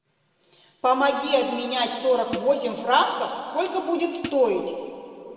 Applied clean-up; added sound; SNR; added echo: none; Hi-hat; 9 dB; reverberation time 2.4 s.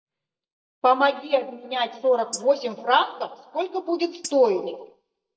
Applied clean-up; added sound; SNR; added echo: neural mask model DeepFilterNet 3.